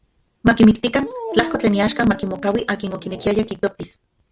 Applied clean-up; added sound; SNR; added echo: none; Dog; 14 dB; none.